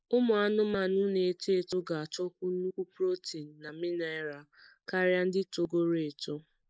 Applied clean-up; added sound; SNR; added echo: neural mask model Resemble Enhance denoiser.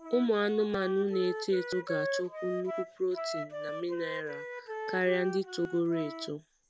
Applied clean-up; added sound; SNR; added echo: none; Wind instrument, woodwind instrument; 7 dB; none.